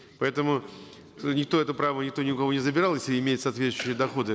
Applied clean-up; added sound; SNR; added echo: none; none; none; none.